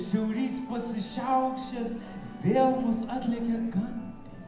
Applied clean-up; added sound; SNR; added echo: none; none; none; none.